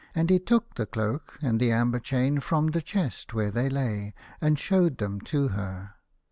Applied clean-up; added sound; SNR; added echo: none; none; none; none.